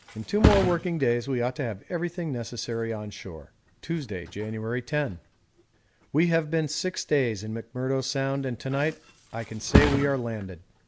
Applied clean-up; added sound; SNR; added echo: none; Thump, thud; 4 dB; none.